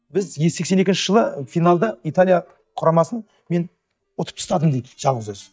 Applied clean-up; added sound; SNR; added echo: neural mask model DeepFilterNet 3.